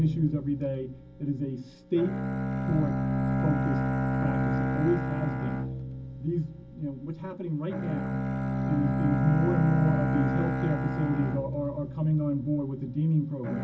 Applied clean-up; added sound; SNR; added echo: none; Bowed string instrument; 1 dB; reverberation time 0.4 s.